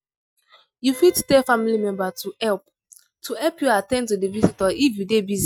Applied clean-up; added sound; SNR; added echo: neural mask model RNNoise.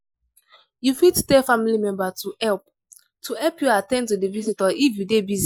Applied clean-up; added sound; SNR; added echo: neural mask model Resemble Enhance denoiser.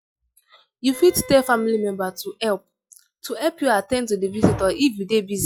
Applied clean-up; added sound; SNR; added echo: classical method log-MMSE.